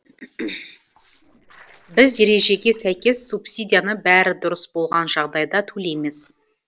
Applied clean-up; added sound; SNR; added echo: neural separator model SepFormer DNS4.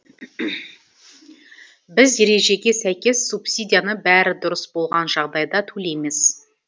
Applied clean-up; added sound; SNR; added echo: none; none; none; none.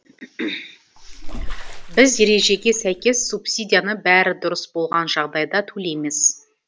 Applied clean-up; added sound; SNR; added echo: none; Bathtub (filling or washing) / Water / Splash, splatter; 8 dB; none.